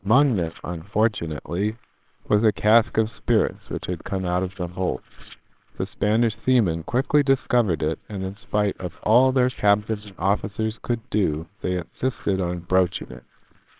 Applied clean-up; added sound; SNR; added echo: neural separator model SepFormer WHAMR!.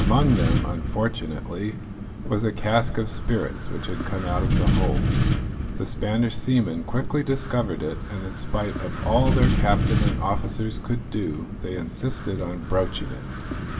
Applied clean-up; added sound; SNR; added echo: none; Wind; 0 dB; reverberation time 1.0 s.